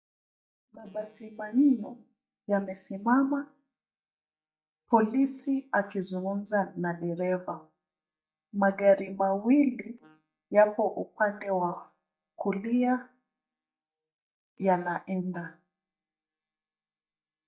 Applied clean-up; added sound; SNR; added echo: neural mask model DeepFilterNet 3.